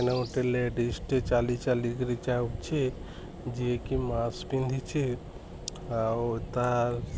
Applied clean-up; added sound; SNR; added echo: none; none; none; none.